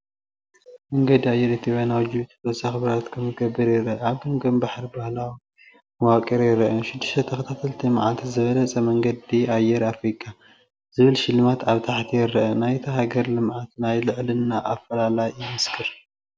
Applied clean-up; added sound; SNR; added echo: none; none; none; none.